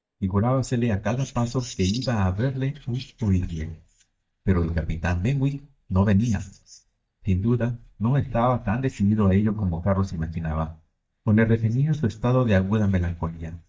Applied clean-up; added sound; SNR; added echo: neural mask model DeepFilterNet 3.